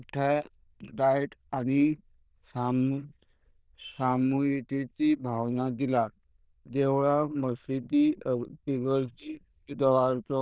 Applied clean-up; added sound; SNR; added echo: neural diffusion model UNIVERSE++.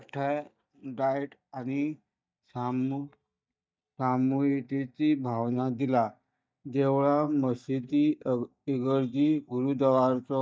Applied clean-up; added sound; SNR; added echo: neural mask model DeepFilterNet 3.